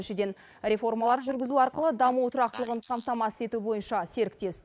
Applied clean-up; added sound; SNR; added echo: neural mask model Resemble Enhance denoiser.